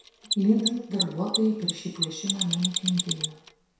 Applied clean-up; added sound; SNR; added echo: none; Mechanisms; 4 dB; reverberation time 0.7 s.